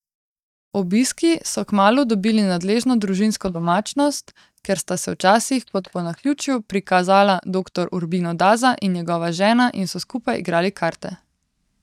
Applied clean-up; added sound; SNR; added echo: neural mask model DeepFilterNet 3.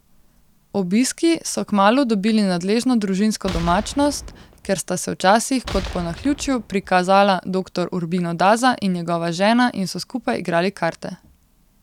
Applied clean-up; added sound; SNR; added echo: none; Boom; 12 dB; none.